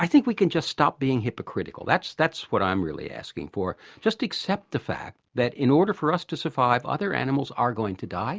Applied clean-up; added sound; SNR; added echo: none; none; none; none.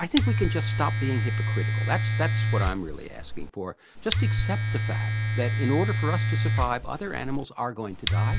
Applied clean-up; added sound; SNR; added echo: none; Domestic sounds, home sounds; -5 dB; none.